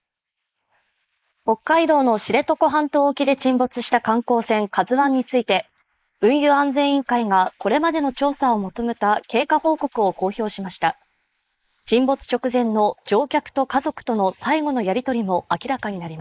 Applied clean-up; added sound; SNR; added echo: neural mask model Resemble Enhance denoiser.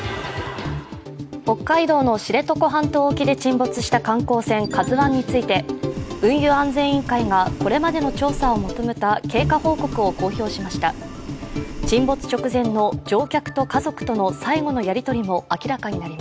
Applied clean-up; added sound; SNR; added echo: none; Boiling; 12 dB; none.